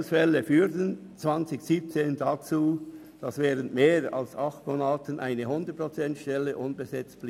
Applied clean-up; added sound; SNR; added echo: none; none; none; none.